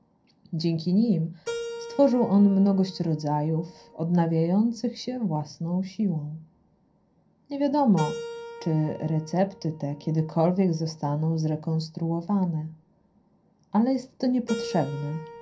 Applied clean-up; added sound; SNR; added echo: none; Keyboard (musical); 16 dB; reverberation time 0.3 s.